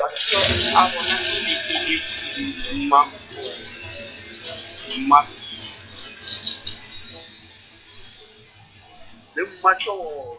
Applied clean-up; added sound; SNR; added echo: classical method WPE with log-MMSE.